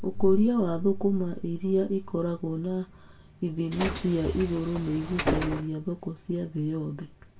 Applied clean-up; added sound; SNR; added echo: none; Bus; 5 dB; reverberation time 0.2 s.